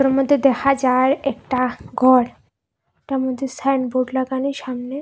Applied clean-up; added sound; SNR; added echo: none; none; none; none.